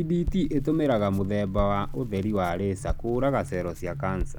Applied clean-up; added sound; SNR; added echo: none; Crackle; 8 dB; none.